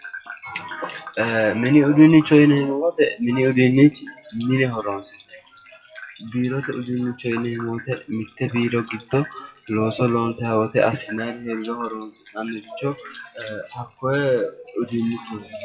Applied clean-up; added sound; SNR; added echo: classical method WPE with log-MMSE.